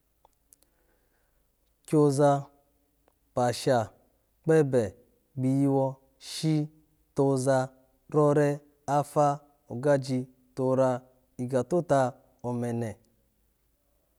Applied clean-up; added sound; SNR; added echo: none; none; none; none.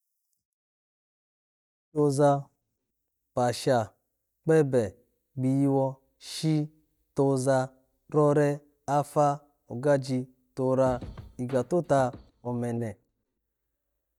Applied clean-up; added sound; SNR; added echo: neural mask model DeepFilterNet 3.